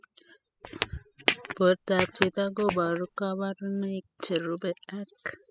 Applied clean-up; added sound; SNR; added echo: classical method spectral subtraction.